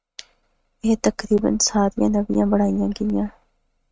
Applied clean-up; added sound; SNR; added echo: neural mask model RNNoise.